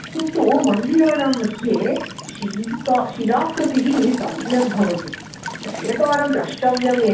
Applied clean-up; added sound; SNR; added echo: none; Walk, footsteps / Stream / Trickle, dribble / Chirp, tweet; 12 dB; reverberation time 0.7 s.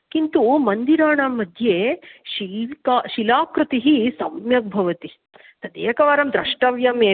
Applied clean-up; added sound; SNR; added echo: none; none; none; none.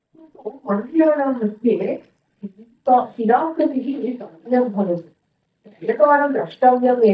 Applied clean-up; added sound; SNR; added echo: neural mask model DeepFilterNet 3.